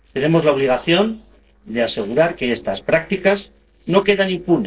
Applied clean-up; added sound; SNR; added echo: neural separator model SepFormer DNS4.